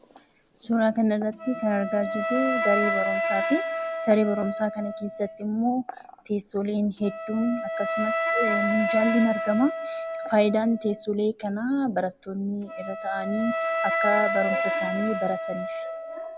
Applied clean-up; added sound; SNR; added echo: none; Wind instrument, woodwind instrument; 4 dB; none.